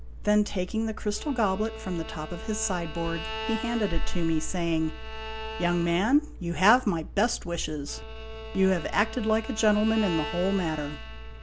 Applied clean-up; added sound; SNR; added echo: none; Bowed string instrument; 14 dB; none.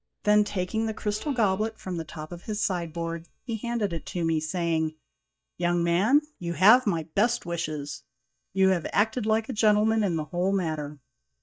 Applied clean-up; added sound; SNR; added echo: neural mask model DeepFilterNet 3.